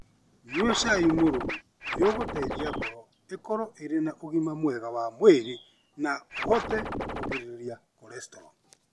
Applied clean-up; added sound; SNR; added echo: none; Scratching (performance technique); 4 dB; none.